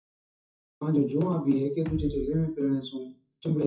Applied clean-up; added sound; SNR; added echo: classical method WPE with log-MMSE.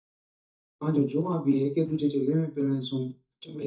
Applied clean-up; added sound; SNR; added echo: neural mask model DeepFilterNet 3.